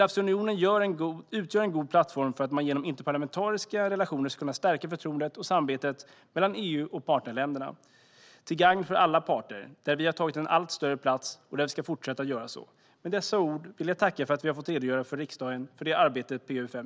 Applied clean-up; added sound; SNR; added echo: none; none; none; none.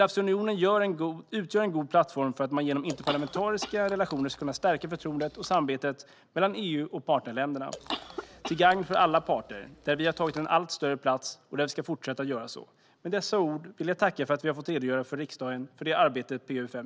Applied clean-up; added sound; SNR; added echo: none; Chewing, mastication / Cough; 14 dB; none.